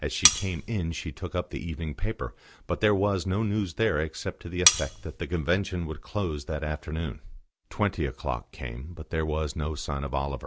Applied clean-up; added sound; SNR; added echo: none; Cutlery, silverware; -4 dB; none.